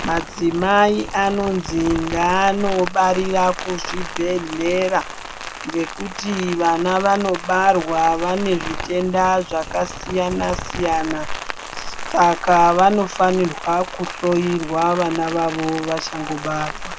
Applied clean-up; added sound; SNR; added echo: none; Rain; 9 dB; none.